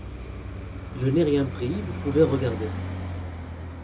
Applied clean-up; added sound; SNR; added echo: none; Traffic noise, roadway noise; 6 dB; reverberation time 0.2 s.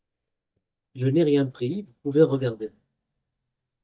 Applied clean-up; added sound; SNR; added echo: neural mask model DeepFilterNet 3.